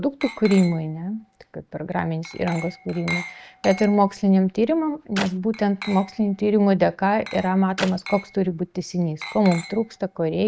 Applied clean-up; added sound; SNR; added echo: none; Glass + Clapping; 15 dB; none.